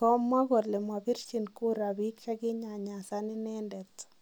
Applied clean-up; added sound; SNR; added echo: none; none; none; none.